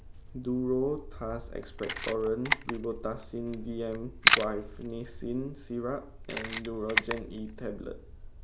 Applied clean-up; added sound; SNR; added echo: none; Camera; 0 dB; none.